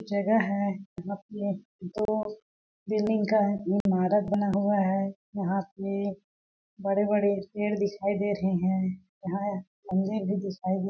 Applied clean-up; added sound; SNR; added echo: none; none; none; none.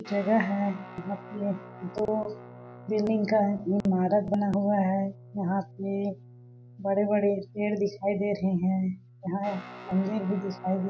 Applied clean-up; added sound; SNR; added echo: none; Guitar; 18 dB; none.